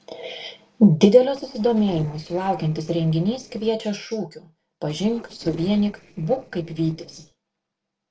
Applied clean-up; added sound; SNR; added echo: neural separator model SepFormer DNS4.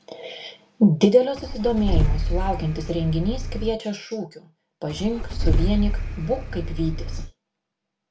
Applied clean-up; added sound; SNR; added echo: none; Engine starting / Car; 0 dB; reverberation time 0.2 s.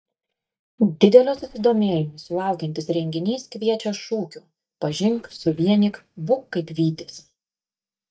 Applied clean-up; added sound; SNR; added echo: neural mask model DeepFilterNet 3.